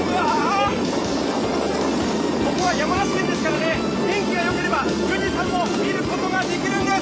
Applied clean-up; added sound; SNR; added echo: none; none; none; none.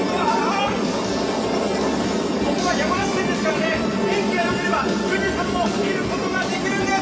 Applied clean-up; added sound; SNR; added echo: none; none; none; reverberation time 2.3 s.